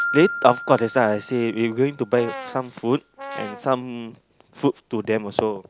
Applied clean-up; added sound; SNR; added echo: none; Piano + Brass instrument; 12 dB; none.